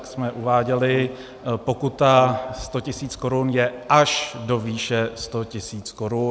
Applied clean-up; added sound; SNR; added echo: none; Brass instrument; 18 dB; none.